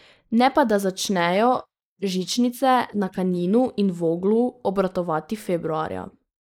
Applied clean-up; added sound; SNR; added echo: neural mask model Resemble Enhance denoiser.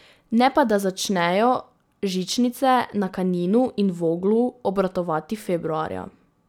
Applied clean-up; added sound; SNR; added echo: none; none; none; none.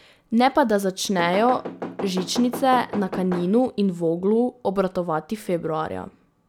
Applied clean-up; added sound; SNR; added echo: none; Knock / Wood; 10 dB; none.